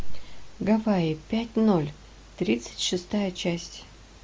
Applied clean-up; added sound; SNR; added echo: none; none; none; none.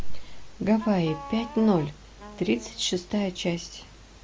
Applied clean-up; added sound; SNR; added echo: none; Wind instrument, woodwind instrument; 16 dB; none.